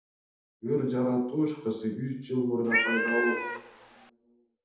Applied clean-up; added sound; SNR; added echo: none; Cat; 0 dB; reverberation time 0.8 s.